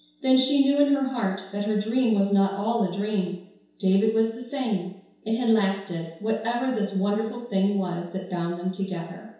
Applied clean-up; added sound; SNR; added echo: none; none; none; reverberation time 0.7 s.